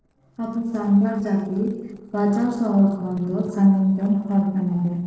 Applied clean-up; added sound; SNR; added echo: neural separator model SepFormer DNS4.